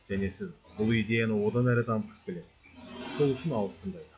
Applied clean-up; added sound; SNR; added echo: classical method log-MMSE.